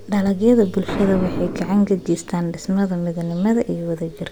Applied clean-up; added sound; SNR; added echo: none; Boom; 12 dB; none.